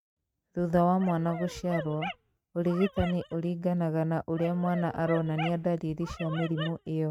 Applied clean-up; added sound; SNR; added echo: neural mask model RNNoise.